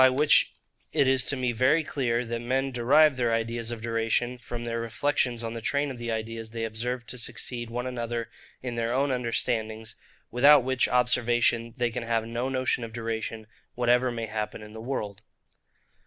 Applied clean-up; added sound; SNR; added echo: none; none; none; none.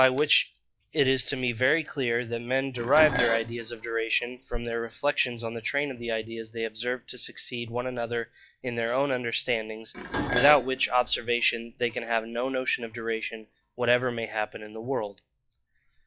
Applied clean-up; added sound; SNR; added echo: classical method log-MMSE.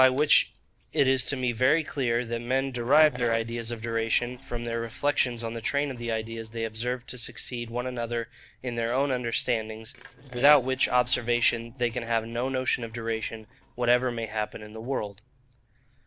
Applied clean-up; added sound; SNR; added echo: neural separator model SepFormer DNS4.